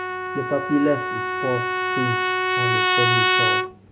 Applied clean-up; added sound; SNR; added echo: none; Trumpet; -4 dB; none.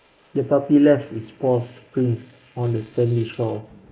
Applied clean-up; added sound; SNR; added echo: neural mask model Resemble Enhance denoiser.